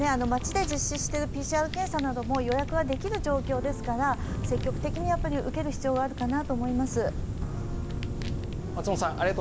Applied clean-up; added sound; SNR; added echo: none; Fire; 3 dB; none.